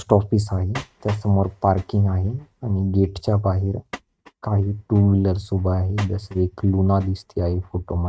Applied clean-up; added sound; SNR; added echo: neural mask model RNNoise.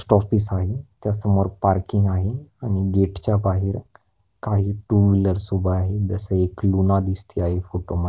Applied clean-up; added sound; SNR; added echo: none; none; none; none.